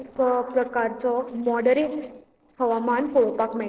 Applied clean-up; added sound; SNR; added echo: neural separator model SepFormer DNS4.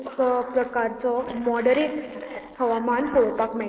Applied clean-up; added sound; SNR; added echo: neural mask model Resemble Enhance denoiser.